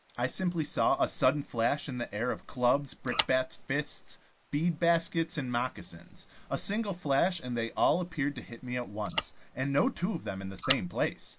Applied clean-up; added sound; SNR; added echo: neural mask model Resemble Enhance denoiser.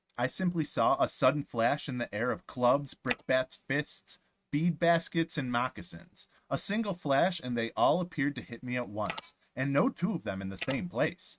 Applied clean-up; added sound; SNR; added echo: neural mask model RNNoise.